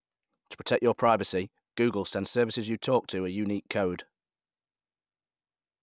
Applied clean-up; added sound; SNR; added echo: none; none; none; none.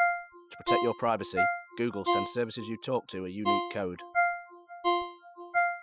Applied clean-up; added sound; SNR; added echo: classical method Wiener filter.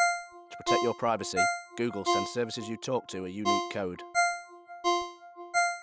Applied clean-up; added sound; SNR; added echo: none; Ringtone; -4 dB; none.